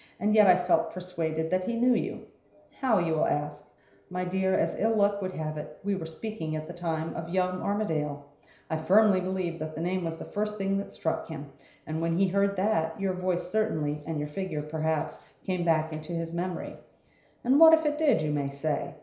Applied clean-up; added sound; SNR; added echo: none; none; none; reverberation time 0.5 s.